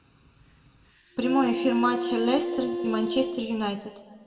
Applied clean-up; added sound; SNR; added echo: none; Wind instrument, woodwind instrument; 3 dB; reverberation time 1.5 s.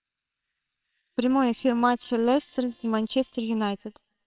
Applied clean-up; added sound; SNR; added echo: neural separator model SepFormer WHAMR!.